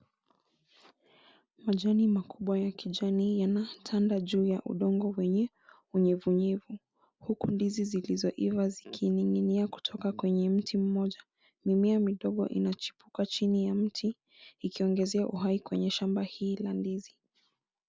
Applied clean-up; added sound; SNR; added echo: none; none; none; none.